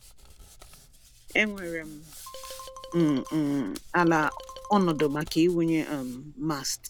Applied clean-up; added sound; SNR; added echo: none; Marimba, xylophone + Hands; 17 dB; none.